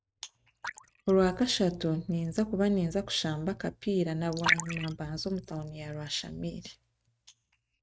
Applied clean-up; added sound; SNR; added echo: neural mask model RNNoise.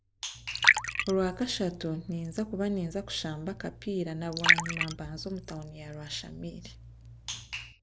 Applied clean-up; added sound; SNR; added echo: none; Liquid; -2 dB; none.